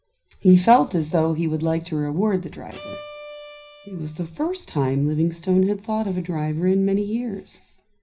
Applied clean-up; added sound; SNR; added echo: none; Bowed string instrument; 17 dB; reverberation time 0.4 s.